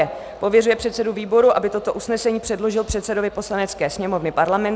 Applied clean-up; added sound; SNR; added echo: none; none; none; none.